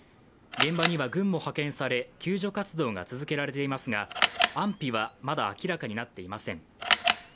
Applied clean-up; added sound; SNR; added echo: none; Camera; 1 dB; none.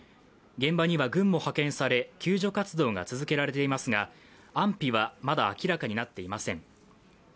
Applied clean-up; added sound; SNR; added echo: none; none; none; none.